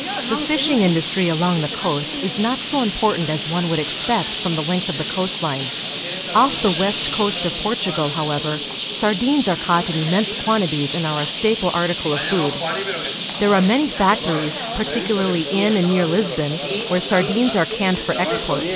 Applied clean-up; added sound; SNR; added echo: none; Bird; 4 dB; none.